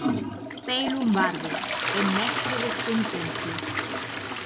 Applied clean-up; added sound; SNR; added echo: none; Toilet flush; -1 dB; none.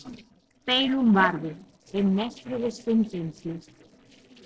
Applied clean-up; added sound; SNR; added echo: neural separator model SepFormer DNS4.